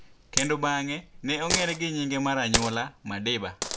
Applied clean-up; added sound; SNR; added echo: none; Coin (dropping); 4 dB; none.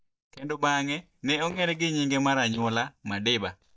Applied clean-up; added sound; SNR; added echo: neural mask model DeepFilterNet 3.